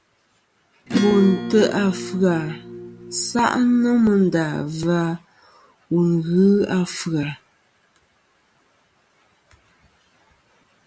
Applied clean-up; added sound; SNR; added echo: none; Acoustic guitar / Strum; 8 dB; none.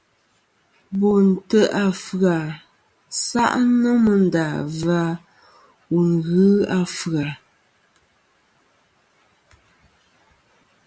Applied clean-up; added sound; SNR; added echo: none; none; none; none.